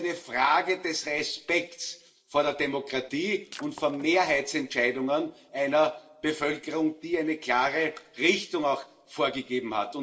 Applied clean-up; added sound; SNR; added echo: neural separator model SepFormer DNS4.